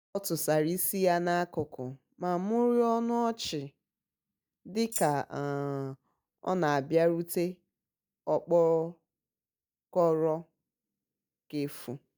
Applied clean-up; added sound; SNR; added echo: neural mask model DeepFilterNet 3.